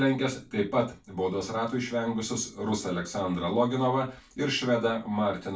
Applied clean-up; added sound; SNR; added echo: none; none; none; reverberation time 0.2 s.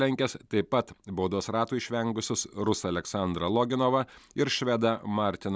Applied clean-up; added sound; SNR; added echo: none; none; none; none.